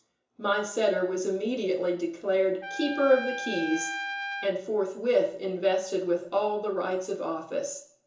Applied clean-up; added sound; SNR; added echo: none; Trumpet; 9 dB; reverberation time 0.7 s.